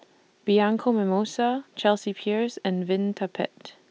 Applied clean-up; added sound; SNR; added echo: none; none; none; none.